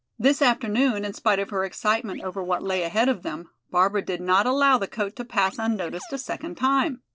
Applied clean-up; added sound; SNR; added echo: neural separator model SepFormer DNS4.